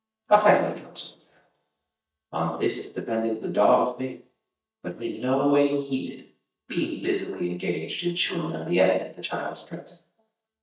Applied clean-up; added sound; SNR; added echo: neural mask model DeepFilterNet 3.